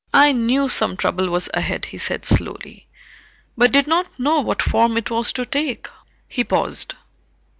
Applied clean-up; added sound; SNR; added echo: none; none; none; none.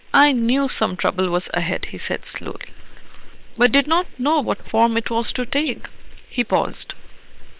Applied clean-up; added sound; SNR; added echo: neural separator model SepFormer WHAM!.